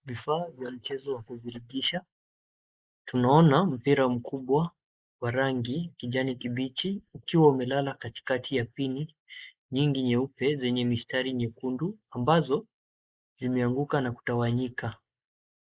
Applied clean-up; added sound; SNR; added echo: neural mask model Resemble Enhance denoiser.